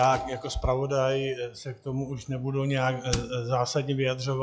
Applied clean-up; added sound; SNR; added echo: classical method log-MMSE.